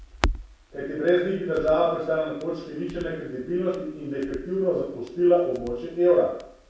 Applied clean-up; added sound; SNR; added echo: none; Crackle; 12 dB; reverberation time 0.7 s.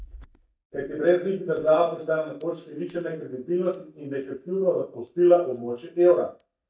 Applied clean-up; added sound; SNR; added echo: neural mask model DeepFilterNet 3.